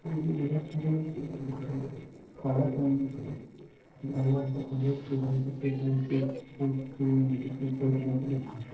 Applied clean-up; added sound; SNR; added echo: neural separator model SepFormer DNS4.